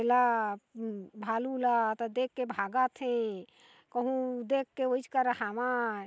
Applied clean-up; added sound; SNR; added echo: none; none; none; none.